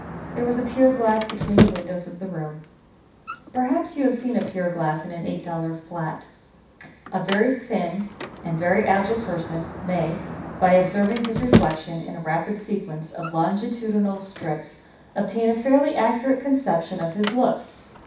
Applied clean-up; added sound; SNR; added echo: none; Sliding door; 7 dB; reverberation time 0.7 s.